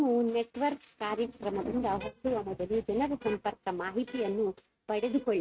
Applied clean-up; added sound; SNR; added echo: neural mask model RNNoise.